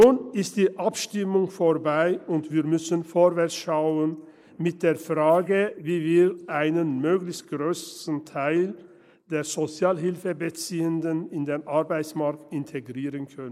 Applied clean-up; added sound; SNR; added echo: neural mask model Resemble Enhance denoiser.